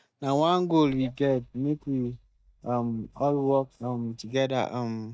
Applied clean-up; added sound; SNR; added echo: neural mask model DeepFilterNet 3.